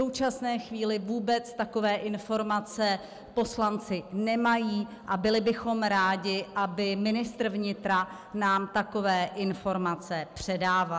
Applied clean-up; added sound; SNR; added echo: none; none; none; none.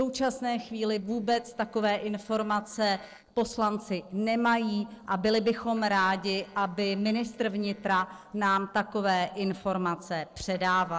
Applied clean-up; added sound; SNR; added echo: neural separator model SepFormer DNS4.